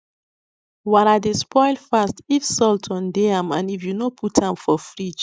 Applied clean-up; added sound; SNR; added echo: neural mask model Resemble Enhance denoiser.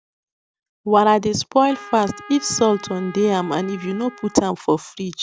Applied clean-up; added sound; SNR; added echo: none; Trumpet; 19 dB; none.